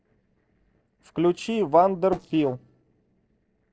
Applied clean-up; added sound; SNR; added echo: neural separator model SepFormer DNS4.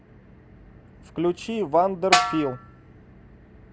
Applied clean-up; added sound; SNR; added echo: none; Snare drum; -3 dB; none.